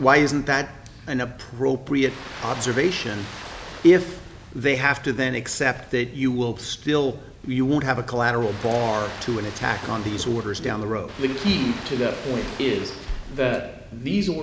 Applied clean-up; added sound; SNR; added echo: none; Ocean; 15 dB; none.